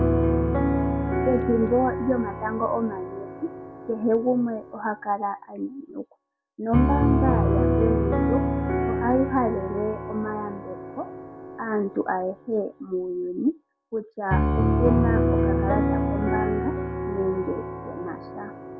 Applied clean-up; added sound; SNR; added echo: none; Piano; -2 dB; none.